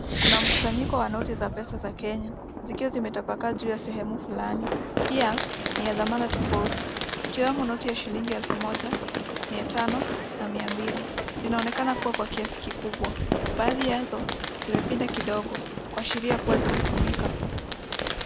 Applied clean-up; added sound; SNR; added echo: none; Fireworks; -2 dB; none.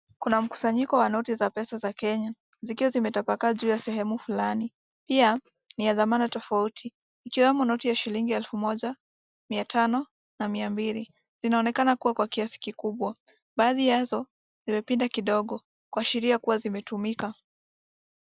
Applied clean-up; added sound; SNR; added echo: none; none; none; none.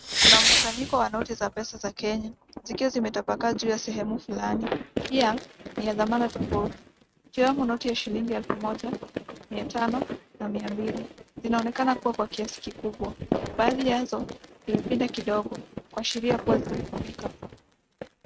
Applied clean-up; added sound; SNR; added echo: neural mask model RNNoise.